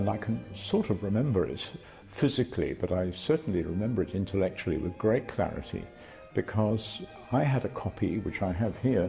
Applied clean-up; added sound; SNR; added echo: none; none; none; reverberation time 1.3 s.